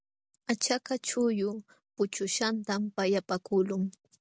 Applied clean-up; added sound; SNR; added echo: none; none; none; none.